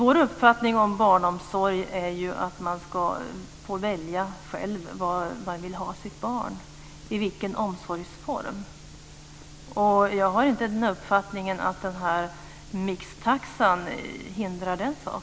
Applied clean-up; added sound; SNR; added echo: none; none; none; none.